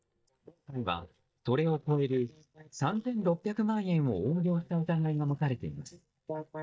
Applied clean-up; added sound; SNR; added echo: neural mask model DeepFilterNet 3.